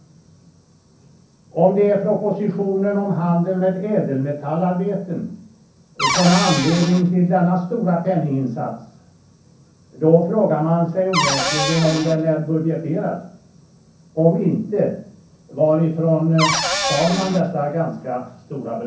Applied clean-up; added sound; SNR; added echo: none; Cupboard open or close / Door; 2 dB; reverberation time 0.6 s.